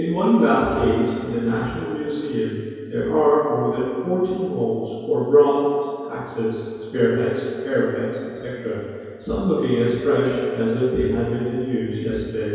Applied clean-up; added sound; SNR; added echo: none; none; none; reverberation time 2.2 s.